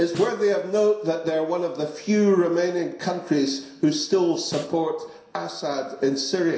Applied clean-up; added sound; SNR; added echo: none; Snare drum; 18 dB; reverberation time 0.7 s.